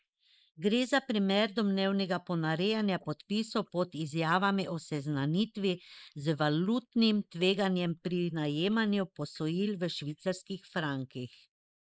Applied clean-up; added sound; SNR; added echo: neural mask model Resemble Enhance denoiser.